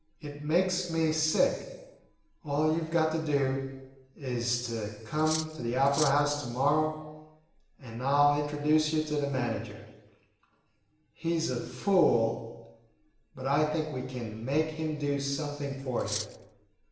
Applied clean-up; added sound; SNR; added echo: none; Cutlery, silverware; 9 dB; reverberation time 1.1 s.